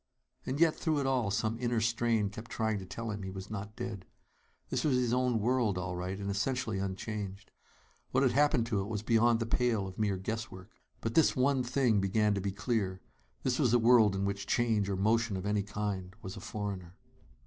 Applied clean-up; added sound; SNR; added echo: none; none; none; none.